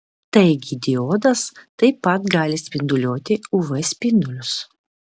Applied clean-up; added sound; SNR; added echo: none; none; none; none.